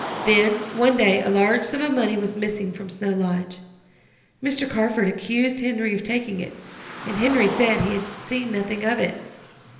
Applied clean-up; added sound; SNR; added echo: none; Car; 14 dB; reverberation time 1.4 s.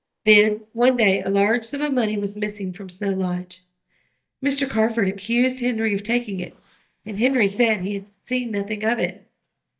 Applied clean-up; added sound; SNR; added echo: neural mask model DeepFilterNet 3.